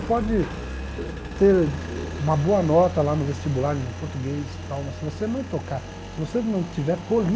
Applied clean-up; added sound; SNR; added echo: none; Engine; 9 dB; none.